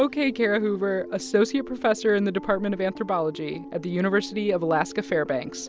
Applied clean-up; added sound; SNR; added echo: none; none; none; none.